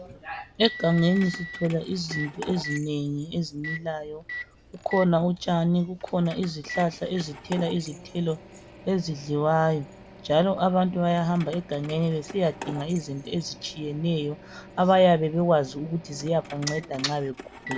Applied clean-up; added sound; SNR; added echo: none; Keys jangling + Microwave oven; 15 dB; none.